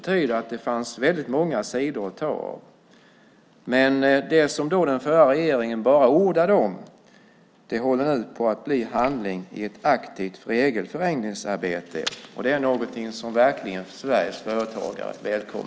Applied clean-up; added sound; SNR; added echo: none; Drip / Water; 14 dB; none.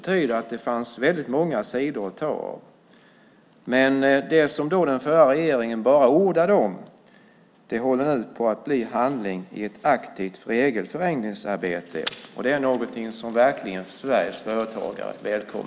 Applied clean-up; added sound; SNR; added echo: none; none; none; none.